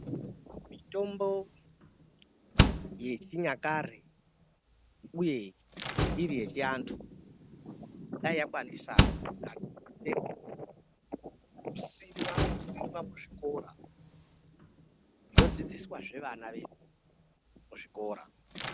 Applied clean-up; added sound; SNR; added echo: none; Slam; -4 dB; none.